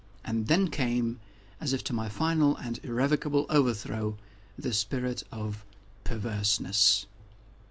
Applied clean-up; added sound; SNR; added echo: none; none; none; none.